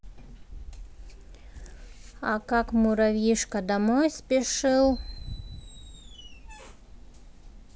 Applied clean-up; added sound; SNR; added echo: none; none; none; none.